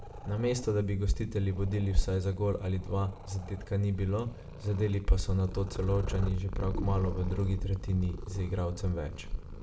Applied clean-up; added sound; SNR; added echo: none; Purr; 9 dB; reverberation time 0.4 s.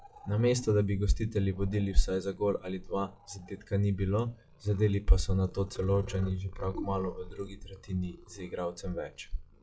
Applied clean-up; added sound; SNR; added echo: classical method WPE with log-MMSE.